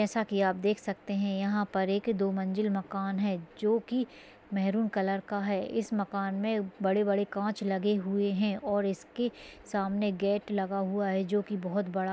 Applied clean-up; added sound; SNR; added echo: none; none; none; none.